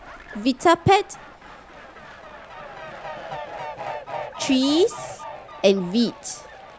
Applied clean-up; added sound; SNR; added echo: none; Fowl; 12 dB; none.